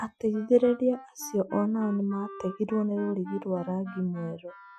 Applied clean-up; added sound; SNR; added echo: classical method Wiener filter.